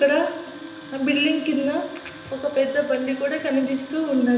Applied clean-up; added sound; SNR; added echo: none; Tools; 19 dB; reverberation time 0.9 s.